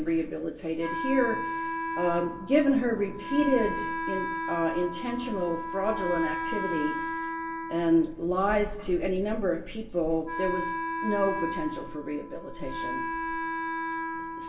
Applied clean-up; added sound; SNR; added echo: none; Wind instrument, woodwind instrument; 5 dB; reverberation time 0.3 s.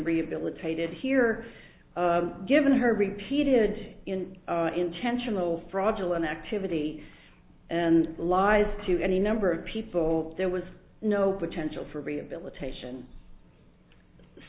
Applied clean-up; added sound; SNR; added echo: none; none; none; none.